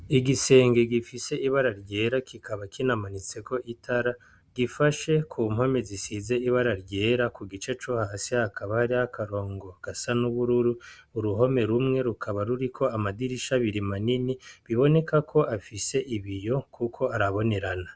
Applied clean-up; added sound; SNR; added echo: none; none; none; none.